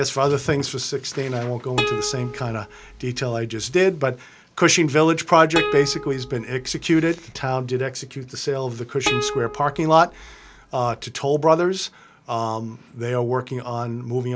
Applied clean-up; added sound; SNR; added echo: none; Plucked string instrument; 8 dB; none.